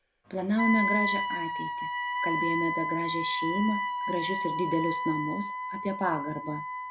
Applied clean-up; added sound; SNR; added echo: none; Wind instrument, woodwind instrument; 0 dB; none.